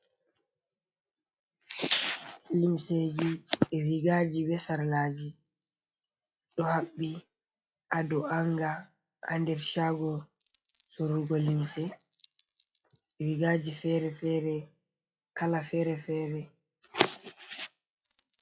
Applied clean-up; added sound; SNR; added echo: classical method log-MMSE.